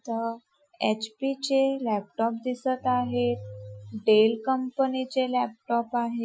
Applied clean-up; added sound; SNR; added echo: classical method Wiener filter.